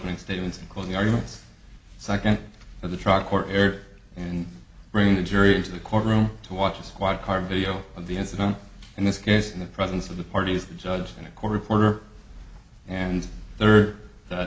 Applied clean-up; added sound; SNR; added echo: none; none; none; none.